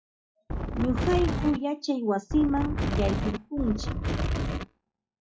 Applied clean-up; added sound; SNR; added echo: classical method log-MMSE.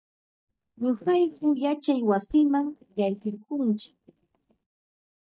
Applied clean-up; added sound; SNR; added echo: neural mask model DeepFilterNet 3.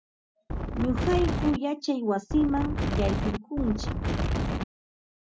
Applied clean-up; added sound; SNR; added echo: none; Wind; -1 dB; none.